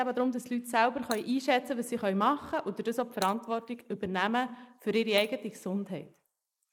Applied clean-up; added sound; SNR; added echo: neural mask model Resemble Enhance denoiser.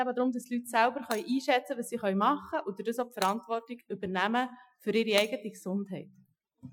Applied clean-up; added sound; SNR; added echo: classical method Wiener filter.